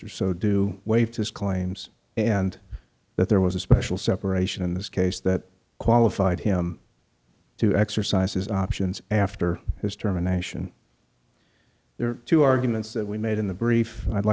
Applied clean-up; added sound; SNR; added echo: none; none; none; none.